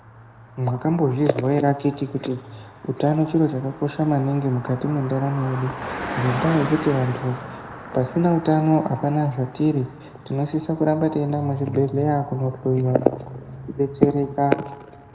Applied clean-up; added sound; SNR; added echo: none; Car passing by; 13 dB; reverberation time 1.3 s.